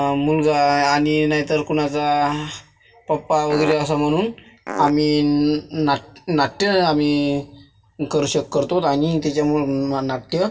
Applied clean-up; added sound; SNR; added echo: none; Fart; 6 dB; reverberation time 0.2 s.